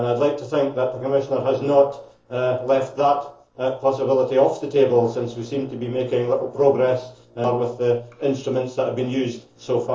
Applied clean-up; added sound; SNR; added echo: neural separator model SepFormer DNS4.